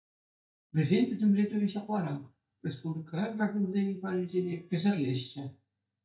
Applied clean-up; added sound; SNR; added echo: neural mask model DeepFilterNet 3.